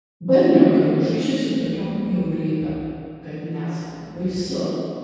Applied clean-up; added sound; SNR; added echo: none; none; none; reverberation time 2.2 s.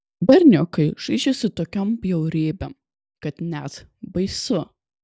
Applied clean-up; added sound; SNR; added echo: none; none; none; none.